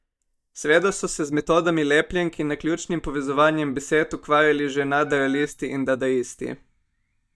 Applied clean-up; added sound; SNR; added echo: neural mask model DeepFilterNet 3.